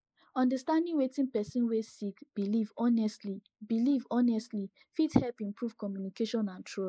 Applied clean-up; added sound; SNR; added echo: neural mask model Resemble Enhance denoiser.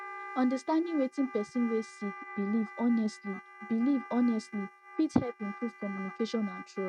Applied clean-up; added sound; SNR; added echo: neural mask model RNNoise.